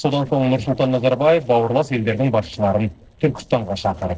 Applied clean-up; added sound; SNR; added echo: neural separator model SepFormer DNS4.